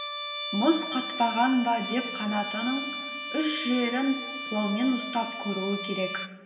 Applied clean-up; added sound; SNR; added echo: none; Trumpet; 5 dB; reverberation time 2.0 s.